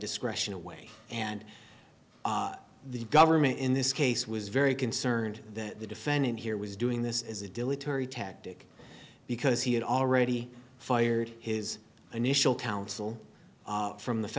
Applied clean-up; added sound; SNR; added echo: none; none; none; none.